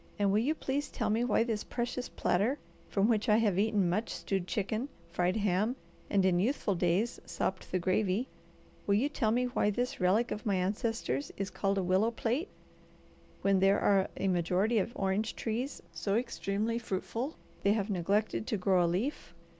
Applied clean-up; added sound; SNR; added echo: none; none; none; none.